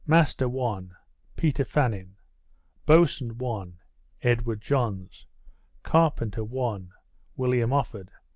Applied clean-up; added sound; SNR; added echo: none; none; none; none.